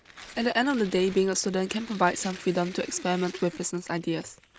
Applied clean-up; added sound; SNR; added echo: none; Tearing; 19 dB; none.